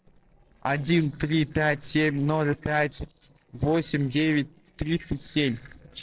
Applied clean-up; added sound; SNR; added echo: neural separator model SepFormer DNS4.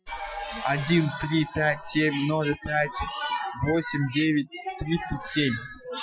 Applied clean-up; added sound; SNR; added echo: classical method Wiener filter.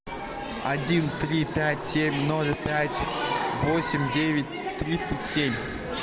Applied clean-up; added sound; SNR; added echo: none; none; none; none.